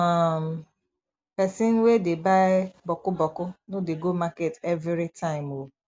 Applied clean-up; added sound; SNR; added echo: none; none; none; none.